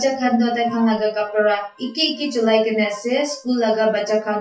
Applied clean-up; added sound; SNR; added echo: classical method WPE with log-MMSE.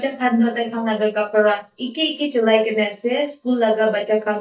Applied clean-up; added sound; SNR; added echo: neural mask model DeepFilterNet 3.